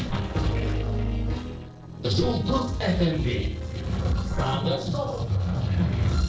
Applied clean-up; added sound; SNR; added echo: neural separator model SepFormer DNS4.